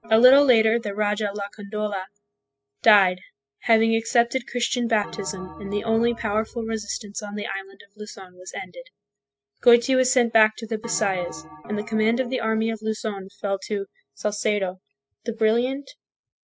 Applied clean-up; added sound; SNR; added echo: classical method spectral subtraction.